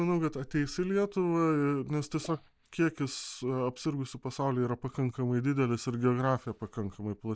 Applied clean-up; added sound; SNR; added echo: neural mask model DeepFilterNet 3.